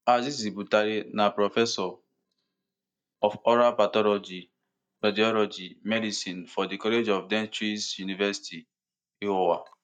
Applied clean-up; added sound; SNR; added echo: neural mask model DeepFilterNet 3.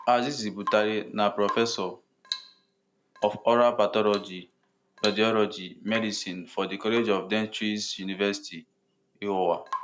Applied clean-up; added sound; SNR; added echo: none; Drip / Water tap, faucet / Rain; 14 dB; none.